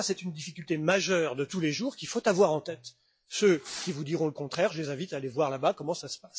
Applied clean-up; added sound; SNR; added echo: classical method log-MMSE.